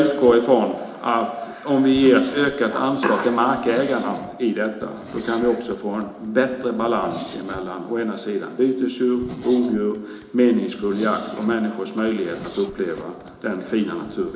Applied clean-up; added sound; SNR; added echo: none; Zipper (clothing); 19 dB; reverberation time 0.8 s.